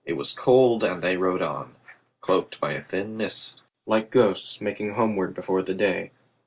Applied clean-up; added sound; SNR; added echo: none; none; none; none.